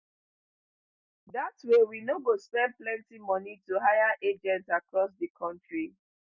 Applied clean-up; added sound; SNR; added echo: none; none; none; none.